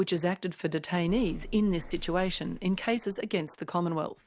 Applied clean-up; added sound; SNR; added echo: none; Bus / Engine; 12 dB; none.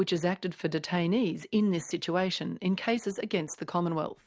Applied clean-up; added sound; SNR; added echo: none; none; none; none.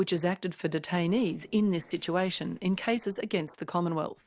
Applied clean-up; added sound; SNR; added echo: neural separator model SepFormer DNS4.